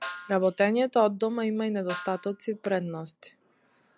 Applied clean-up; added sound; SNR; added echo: none; Snare drum; 16 dB; none.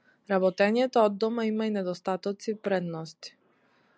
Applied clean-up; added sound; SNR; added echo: none; none; none; none.